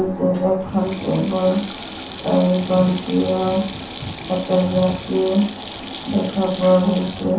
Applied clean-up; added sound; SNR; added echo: none; Sink (filling or washing); 16 dB; reverberation time 0.7 s.